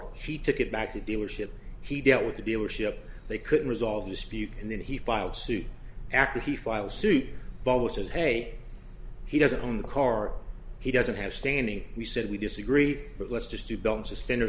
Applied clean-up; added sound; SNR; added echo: none; none; none; none.